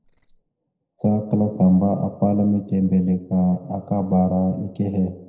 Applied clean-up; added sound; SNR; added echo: neural separator model SepFormer DNS4.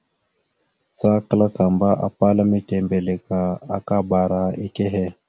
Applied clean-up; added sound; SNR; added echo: none; none; none; none.